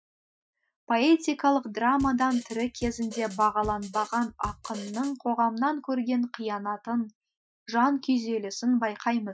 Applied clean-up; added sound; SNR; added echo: classical method Wiener filter.